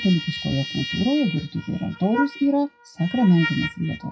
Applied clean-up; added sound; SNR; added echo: classical method WPE with log-MMSE.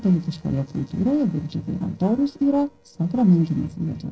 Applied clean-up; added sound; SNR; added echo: neural separator model SepFormer DNS4.